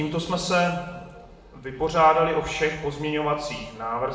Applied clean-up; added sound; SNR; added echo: none; none; none; reverberation time 0.8 s.